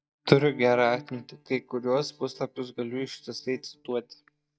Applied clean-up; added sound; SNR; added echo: neural mask model DeepFilterNet 3.